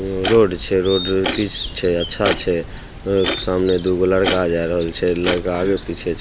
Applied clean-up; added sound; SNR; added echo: none; Clock; 9 dB; none.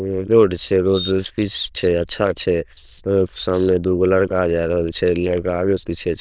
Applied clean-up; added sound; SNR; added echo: neural diffusion model UNIVERSE++.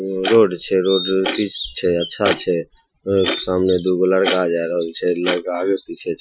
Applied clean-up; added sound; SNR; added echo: classical method Wiener filter.